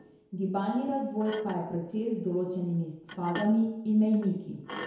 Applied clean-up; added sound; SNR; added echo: none; Thump, thud; 16 dB; reverberation time 1.0 s.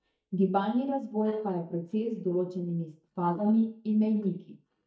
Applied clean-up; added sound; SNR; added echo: neural mask model DeepFilterNet 3.